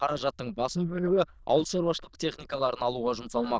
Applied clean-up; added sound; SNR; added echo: neural diffusion model UNIVERSE++.